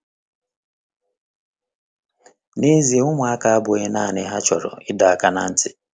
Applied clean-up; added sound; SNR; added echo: none; none; none; none.